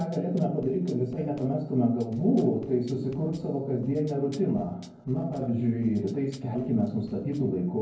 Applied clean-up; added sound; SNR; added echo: neural separator model SepFormer DNS4.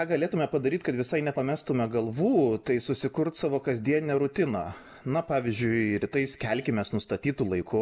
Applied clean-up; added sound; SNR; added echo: none; none; none; none.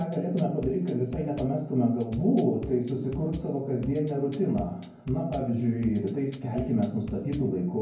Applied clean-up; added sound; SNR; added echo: none; Bass drum / Drum kit; 16 dB; reverberation time 0.9 s.